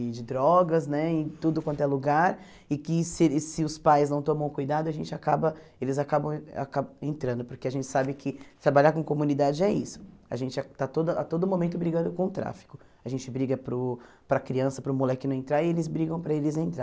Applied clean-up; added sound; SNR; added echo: none; none; none; none.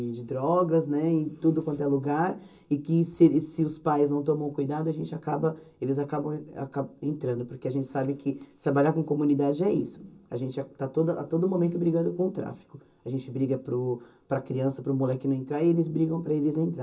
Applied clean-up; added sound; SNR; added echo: none; none; none; reverberation time 0.2 s.